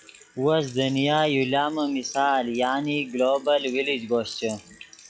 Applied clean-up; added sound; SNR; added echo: classical method log-MMSE.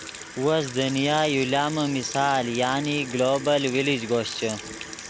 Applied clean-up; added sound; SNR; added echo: none; Sink (filling or washing) / Water tap, faucet; 13 dB; none.